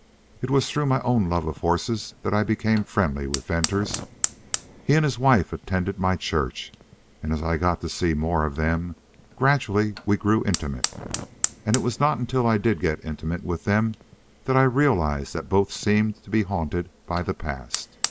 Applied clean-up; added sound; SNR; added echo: none; Fire; 13 dB; none.